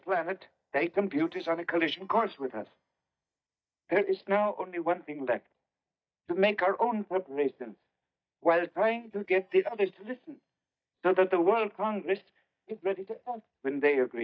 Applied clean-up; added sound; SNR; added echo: neural mask model DeepFilterNet 3.